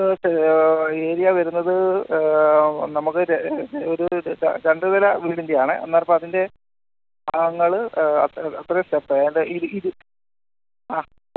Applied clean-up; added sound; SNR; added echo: none; none; none; none.